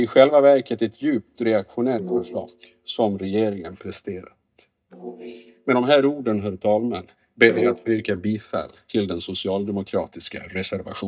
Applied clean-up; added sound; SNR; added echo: neural mask model DeepFilterNet 3.